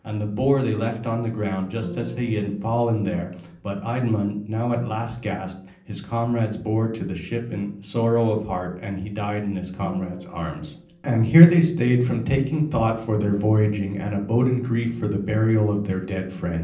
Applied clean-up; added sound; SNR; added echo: none; Bowed string instrument; 17 dB; reverberation time 0.6 s.